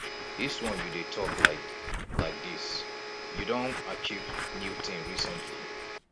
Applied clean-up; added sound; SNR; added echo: none; Scissors + Domestic sounds, home sounds; -3 dB; none.